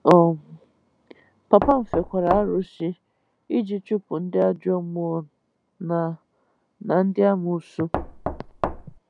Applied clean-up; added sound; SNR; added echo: none; Knock; 6 dB; none.